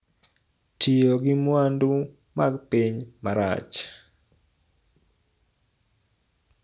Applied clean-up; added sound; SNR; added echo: none; none; none; none.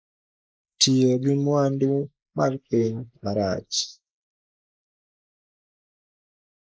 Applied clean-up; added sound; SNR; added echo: neural mask model Resemble Enhance denoiser.